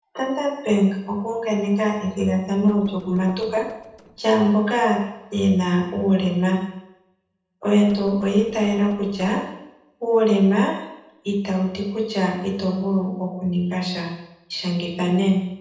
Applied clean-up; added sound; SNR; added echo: neural separator model SepFormer DNS4.